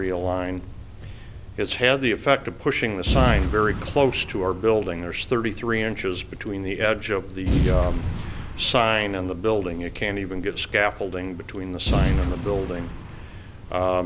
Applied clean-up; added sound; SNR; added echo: none; Boom; 5 dB; none.